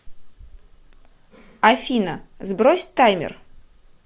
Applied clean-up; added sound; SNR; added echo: none; none; none; none.